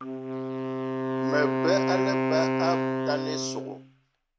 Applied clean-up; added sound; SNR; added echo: none; Wind instrument, woodwind instrument; -3 dB; none.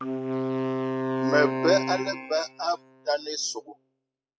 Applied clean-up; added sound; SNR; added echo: classical method spectral subtraction.